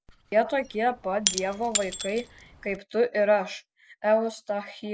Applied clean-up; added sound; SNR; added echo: none; Shatter / Crushing; 7 dB; none.